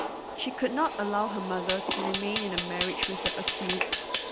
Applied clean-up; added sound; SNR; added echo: none; Fire; 0 dB; none.